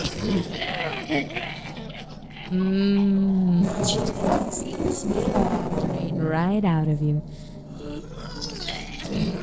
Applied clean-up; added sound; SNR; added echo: neural separator model SepFormer DNS4.